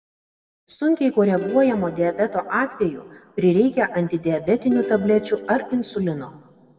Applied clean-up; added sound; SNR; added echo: none; Plucked string instrument; 11 dB; reverberation time 1.2 s.